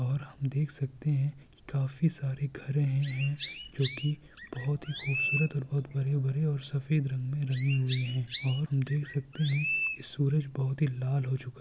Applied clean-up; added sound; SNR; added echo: none; Chirp, tweet; 6 dB; none.